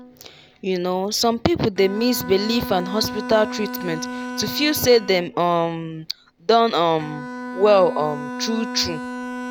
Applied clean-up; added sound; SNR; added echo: none; Bowed string instrument; 11 dB; none.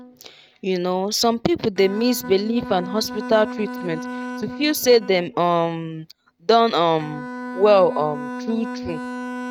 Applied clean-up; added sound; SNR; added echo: neural mask model RNNoise.